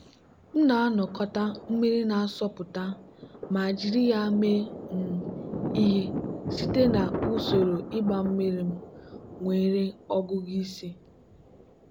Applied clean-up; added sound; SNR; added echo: none; Thunder; 8 dB; none.